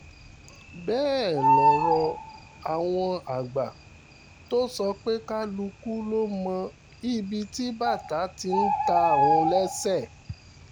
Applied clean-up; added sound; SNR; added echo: none; Bird; 0 dB; none.